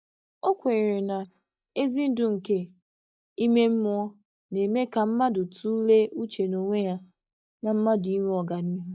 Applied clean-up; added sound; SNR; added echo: neural mask model DeepFilterNet 3.